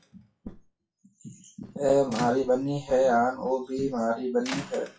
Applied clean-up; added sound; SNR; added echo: classical method WPE with log-MMSE.